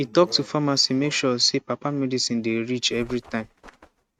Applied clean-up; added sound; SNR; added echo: neural mask model RNNoise.